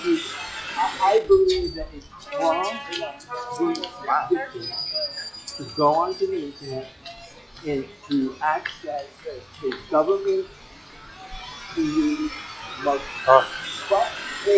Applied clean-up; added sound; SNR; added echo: classical method log-MMSE.